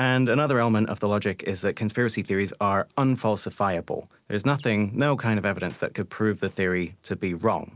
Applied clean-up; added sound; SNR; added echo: none; none; none; none.